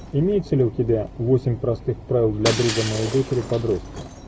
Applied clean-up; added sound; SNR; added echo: none; Shatter; 12 dB; none.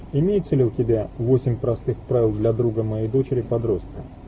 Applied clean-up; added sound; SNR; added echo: none; none; none; none.